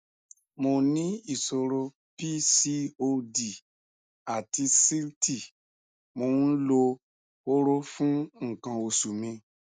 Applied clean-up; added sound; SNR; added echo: neural mask model Resemble Enhance denoiser.